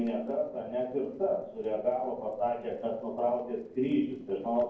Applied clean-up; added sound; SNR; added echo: neural separator model SepFormer DNS4.